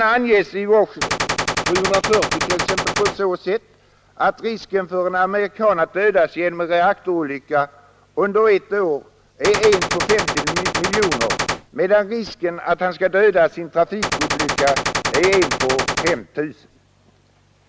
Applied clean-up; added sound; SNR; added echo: none; Gunshot, gunfire; 2 dB; none.